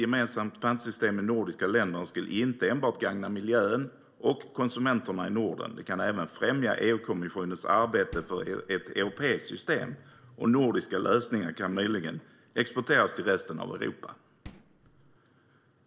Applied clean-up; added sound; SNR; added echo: neural separator model SepFormer DNS4.